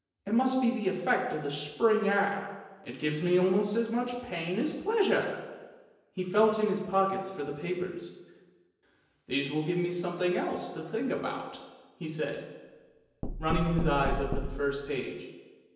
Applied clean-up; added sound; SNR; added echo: none; Knock; 4 dB; reverberation time 1.0 s.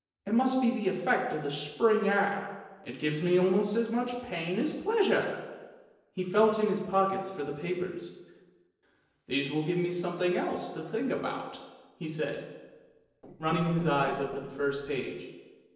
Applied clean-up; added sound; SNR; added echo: neural separator model SepFormer DNS4.